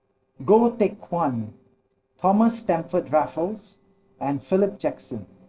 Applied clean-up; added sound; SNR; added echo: neural separator model SepFormer DNS4.